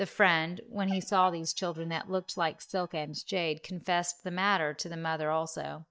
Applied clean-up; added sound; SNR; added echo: neural mask model DeepFilterNet 3.